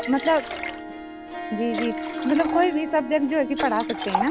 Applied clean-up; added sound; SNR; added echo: none; Harp + Liquid; 5 dB; none.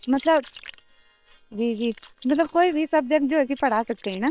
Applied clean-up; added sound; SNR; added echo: neural separator model SepFormer WHAM!.